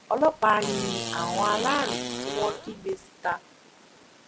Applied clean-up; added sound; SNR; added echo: none; Fart; 5 dB; none.